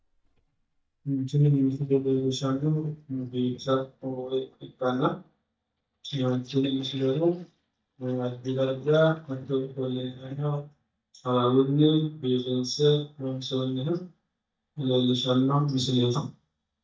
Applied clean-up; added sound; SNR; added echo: neural mask model DeepFilterNet 3.